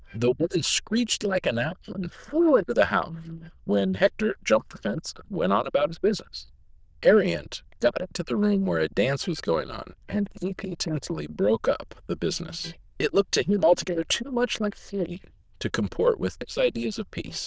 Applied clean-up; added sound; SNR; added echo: neural diffusion model UNIVERSE++.